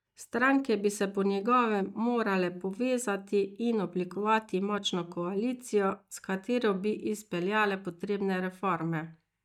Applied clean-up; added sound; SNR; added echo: neural mask model DeepFilterNet 3.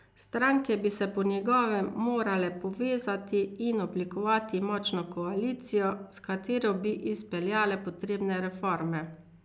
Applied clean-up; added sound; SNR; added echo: none; none; none; none.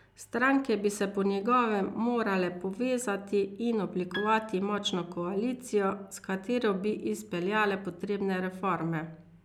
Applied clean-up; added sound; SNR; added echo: none; Piano; 16 dB; none.